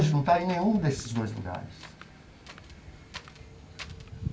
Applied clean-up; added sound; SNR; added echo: none; Wind; 14 dB; reverberation time 0.2 s.